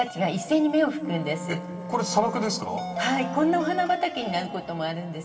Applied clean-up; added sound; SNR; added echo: none; Wind instrument, woodwind instrument; 11 dB; reverberation time 2.9 s.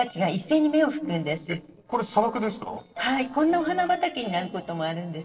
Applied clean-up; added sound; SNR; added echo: neural separator model SepFormer DNS4.